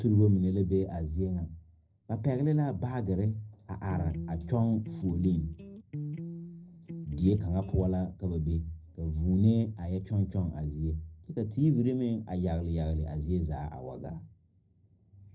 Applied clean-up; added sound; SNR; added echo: neural separator model SepFormer DNS4.